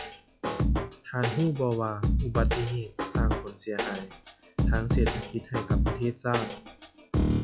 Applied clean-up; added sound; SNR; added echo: classical method log-MMSE.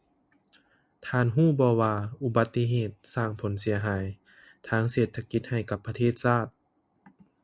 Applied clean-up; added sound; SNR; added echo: none; none; none; none.